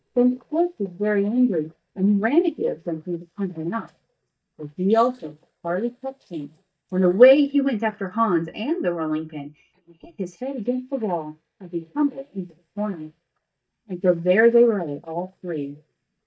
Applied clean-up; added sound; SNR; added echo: neural mask model DeepFilterNet 3.